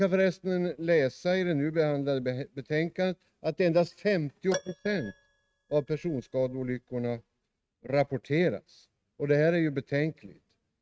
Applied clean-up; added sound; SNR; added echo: neural mask model RNNoise.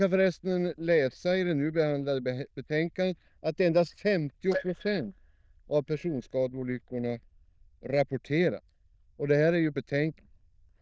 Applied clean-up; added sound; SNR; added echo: neural diffusion model UNIVERSE++.